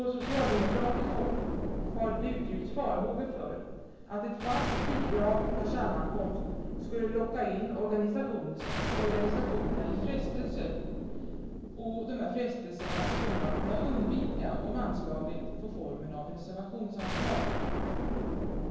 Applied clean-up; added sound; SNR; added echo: none; Explosion; -1 dB; reverberation time 1.2 s.